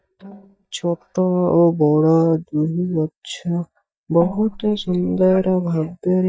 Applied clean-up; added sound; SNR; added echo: neural mask model DeepFilterNet 3.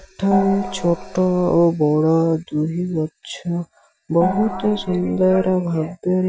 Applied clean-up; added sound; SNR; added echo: none; Gong; 8 dB; none.